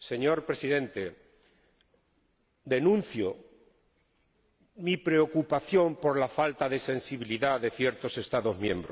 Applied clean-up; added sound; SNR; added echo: none; none; none; none.